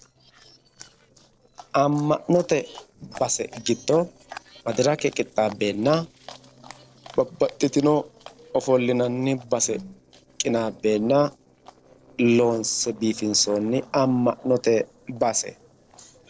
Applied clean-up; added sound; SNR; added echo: neural separator model SepFormer DNS4.